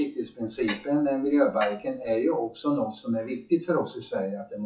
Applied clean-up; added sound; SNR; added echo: classical method WPE with log-MMSE.